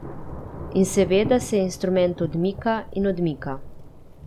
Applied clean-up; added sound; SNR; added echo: none; Thunder / Rain; 11 dB; none.